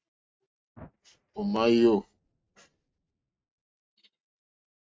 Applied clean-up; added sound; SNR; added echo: neural mask model RNNoise.